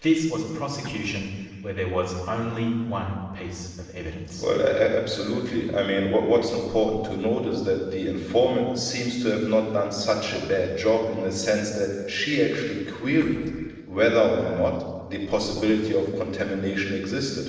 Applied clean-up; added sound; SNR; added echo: neural separator model SepFormer DNS4.